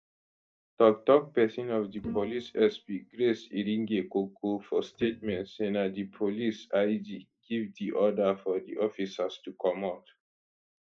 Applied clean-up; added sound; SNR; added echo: neural mask model DeepFilterNet 3.